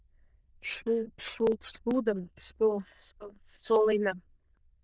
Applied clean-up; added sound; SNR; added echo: neural diffusion model UNIVERSE++.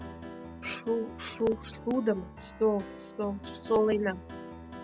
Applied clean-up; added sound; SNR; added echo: none; Piano; 13 dB; none.